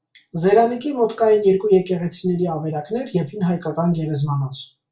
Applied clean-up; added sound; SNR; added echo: none; none; none; reverberation time 0.2 s.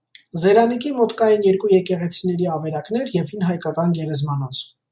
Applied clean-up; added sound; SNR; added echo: none; none; none; none.